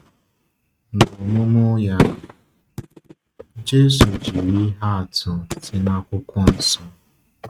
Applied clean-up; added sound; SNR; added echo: neural mask model RNNoise.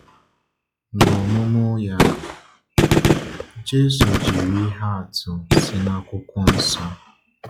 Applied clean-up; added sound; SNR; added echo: classical method log-MMSE.